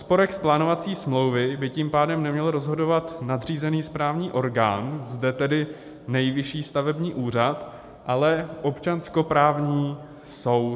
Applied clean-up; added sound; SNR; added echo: none; none; none; none.